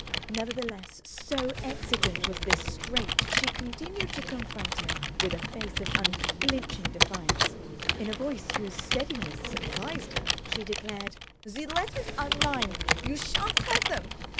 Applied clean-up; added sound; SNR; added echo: none; Computer keyboard; -5 dB; none.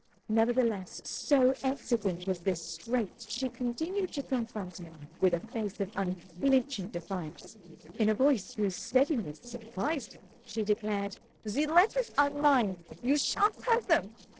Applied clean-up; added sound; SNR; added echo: neural separator model SepFormer DNS4.